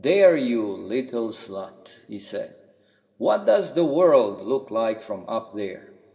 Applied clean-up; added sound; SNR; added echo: none; none; none; reverberation time 2.9 s.